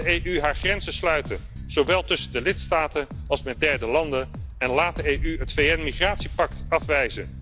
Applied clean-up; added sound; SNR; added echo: none; Wind + Bass guitar; 8 dB; none.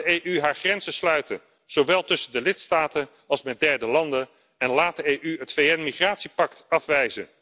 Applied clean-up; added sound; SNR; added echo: none; none; none; none.